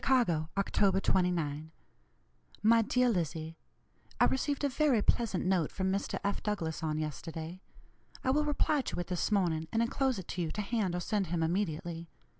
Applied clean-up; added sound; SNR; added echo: none; none; none; none.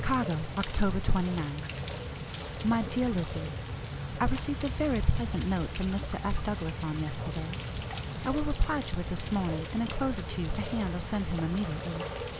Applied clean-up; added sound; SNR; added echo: none; Rain; 4 dB; none.